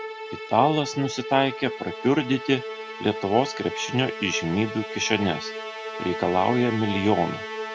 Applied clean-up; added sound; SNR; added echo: none; Musical instrument; 9 dB; none.